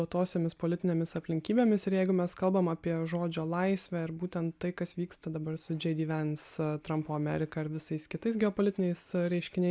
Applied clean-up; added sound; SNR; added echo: none; none; none; none.